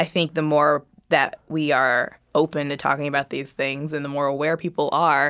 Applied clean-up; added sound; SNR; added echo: none; none; none; none.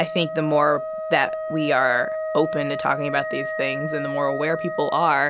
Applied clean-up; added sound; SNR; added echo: none; Wind instrument, woodwind instrument; 6 dB; none.